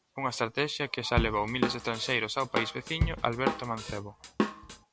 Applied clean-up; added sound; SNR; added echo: none; Drum / Drum kit; 1 dB; none.